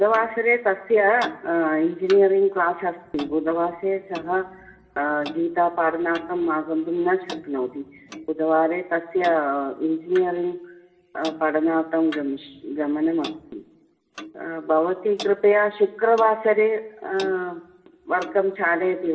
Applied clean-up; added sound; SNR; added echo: none; Clock; 19 dB; reverberation time 0.8 s.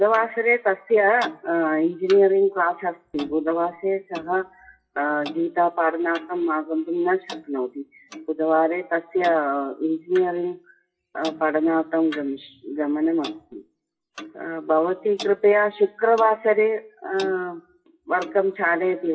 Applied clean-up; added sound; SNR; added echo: classical method WPE with log-MMSE.